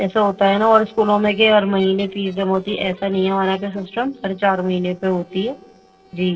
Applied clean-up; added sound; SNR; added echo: neural separator model SepFormer DNS4.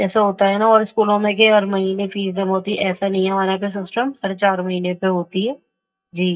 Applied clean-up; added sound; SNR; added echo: neural mask model DeepFilterNet 3.